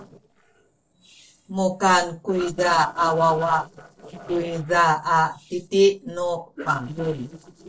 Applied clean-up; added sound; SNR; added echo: neural separator model SepFormer DNS4.